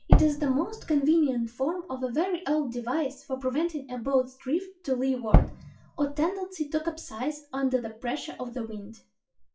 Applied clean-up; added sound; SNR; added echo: classical method WPE with log-MMSE.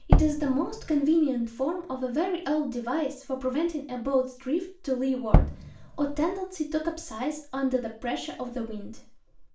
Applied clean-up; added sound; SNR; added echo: none; Tap / Bass drum; -4 dB; reverberation time 0.4 s.